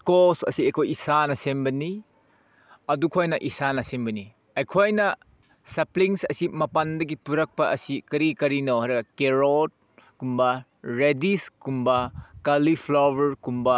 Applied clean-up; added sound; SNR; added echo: none; none; none; none.